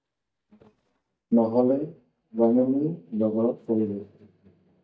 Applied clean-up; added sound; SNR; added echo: neural mask model DeepFilterNet 3.